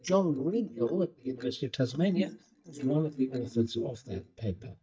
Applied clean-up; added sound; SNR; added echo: neural mask model DeepFilterNet 3.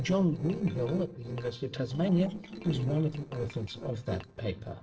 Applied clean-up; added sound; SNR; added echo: neural separator model SepFormer DNS4.